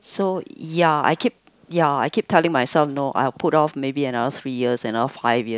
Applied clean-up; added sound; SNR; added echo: none; none; none; none.